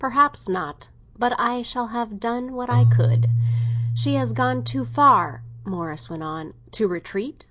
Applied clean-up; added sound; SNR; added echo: none; Keyboard (musical); 1 dB; none.